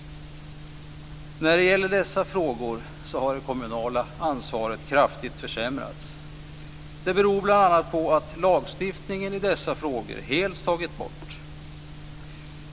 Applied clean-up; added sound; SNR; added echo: none; none; none; none.